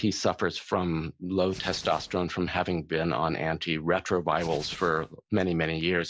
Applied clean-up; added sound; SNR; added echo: none; Hands; 17 dB; none.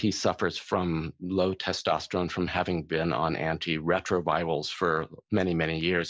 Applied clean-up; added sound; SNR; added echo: none; none; none; none.